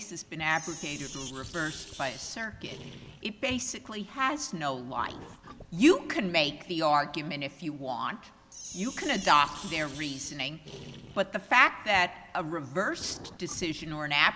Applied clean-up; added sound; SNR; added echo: none; Sink (filling or washing); 17 dB; none.